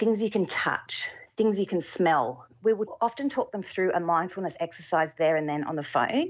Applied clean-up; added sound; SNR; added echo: none; none; none; none.